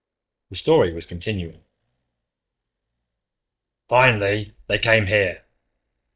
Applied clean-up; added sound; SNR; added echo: neural mask model DeepFilterNet 3.